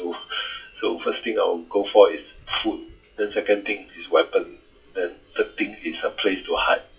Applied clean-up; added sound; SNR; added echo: classical method WPE with log-MMSE.